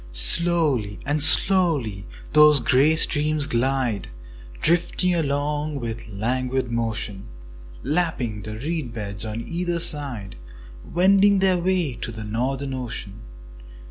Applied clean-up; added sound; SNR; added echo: none; none; none; none.